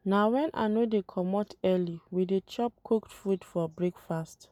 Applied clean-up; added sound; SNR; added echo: none; none; none; none.